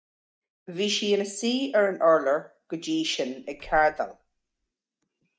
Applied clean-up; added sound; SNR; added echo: neural mask model DeepFilterNet 3.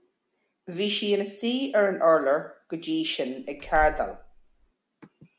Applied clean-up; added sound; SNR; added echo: none; Slam; 11 dB; none.